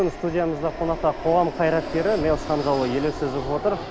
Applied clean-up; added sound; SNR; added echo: none; Fixed-wing aircraft, airplane; 9 dB; none.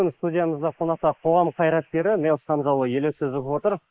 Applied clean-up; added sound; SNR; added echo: neural mask model Resemble Enhance denoiser.